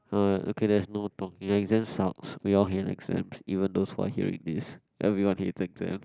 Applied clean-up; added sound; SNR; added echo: none; none; none; none.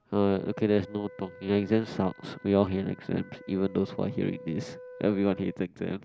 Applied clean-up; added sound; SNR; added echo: none; Wind instrument, woodwind instrument; 19 dB; none.